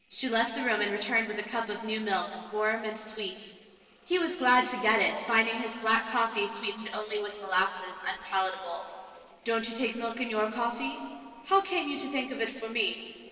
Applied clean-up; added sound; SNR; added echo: neural separator model SepFormer DNS4.